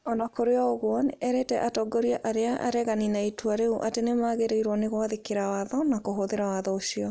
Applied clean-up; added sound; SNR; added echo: none; none; none; none.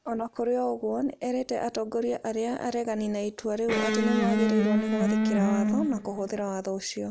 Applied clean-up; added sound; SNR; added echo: none; Electric guitar; -4 dB; none.